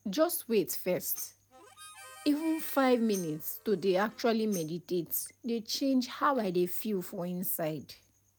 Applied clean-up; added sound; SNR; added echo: none; Harmonica + Tambourine; 19 dB; none.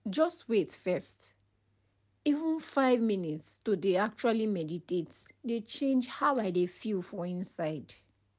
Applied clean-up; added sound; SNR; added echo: none; none; none; none.